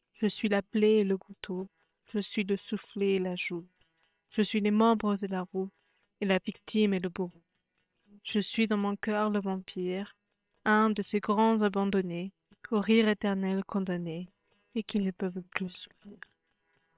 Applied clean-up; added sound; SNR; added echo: neural separator model SepFormer WHAM!.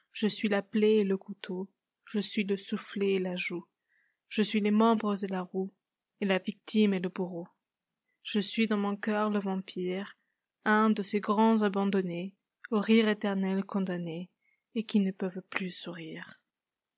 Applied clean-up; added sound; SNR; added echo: none; none; none; none.